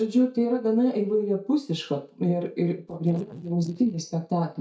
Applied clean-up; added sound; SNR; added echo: neural mask model DeepFilterNet 3.